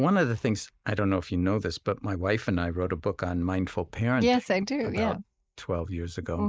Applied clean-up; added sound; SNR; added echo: neural mask model Resemble Enhance denoiser.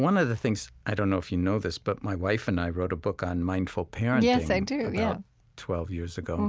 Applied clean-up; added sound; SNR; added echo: none; none; none; none.